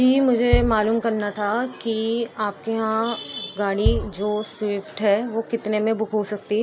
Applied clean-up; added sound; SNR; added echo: none; Bass drum; 7 dB; none.